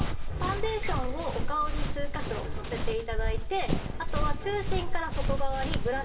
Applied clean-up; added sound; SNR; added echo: none; Run; -5 dB; reverberation time 0.8 s.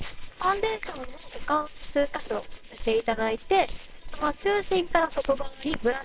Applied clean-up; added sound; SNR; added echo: neural separator model SepFormer WHAMR!.